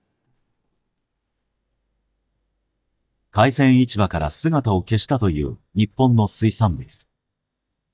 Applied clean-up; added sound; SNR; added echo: neural mask model DeepFilterNet 3.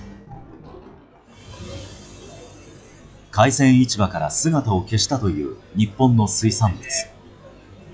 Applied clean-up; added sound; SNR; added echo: classical method log-MMSE.